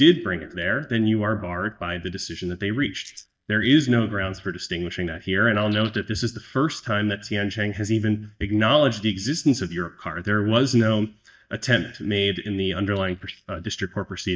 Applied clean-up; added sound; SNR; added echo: neural mask model DeepFilterNet 3.